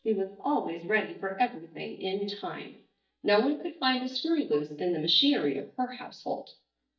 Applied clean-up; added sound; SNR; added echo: neural mask model DeepFilterNet 3.